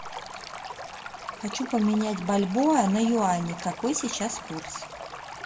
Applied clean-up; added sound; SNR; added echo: none; Stream; 12 dB; reverberation time 0.2 s.